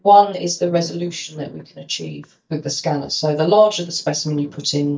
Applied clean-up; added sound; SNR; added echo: neural mask model DeepFilterNet 3.